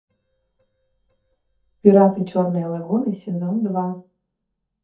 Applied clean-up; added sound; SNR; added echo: neural mask model DeepFilterNet 3.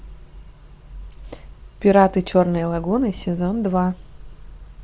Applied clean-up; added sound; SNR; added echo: none; none; none; none.